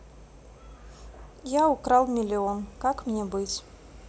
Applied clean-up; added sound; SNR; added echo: none; none; none; none.